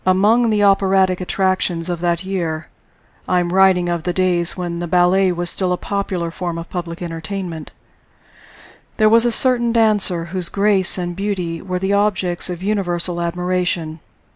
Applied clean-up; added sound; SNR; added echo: none; none; none; none.